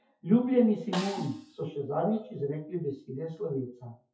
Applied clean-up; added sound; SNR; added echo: classical method WPE with log-MMSE.